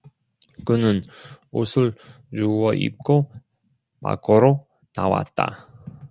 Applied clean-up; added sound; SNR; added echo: none; none; none; none.